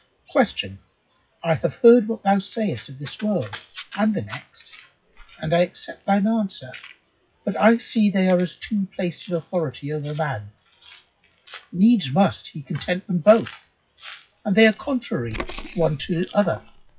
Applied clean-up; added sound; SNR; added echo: classical method WPE with log-MMSE.